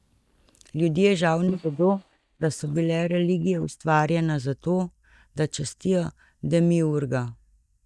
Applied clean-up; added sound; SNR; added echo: neural mask model DeepFilterNet 3.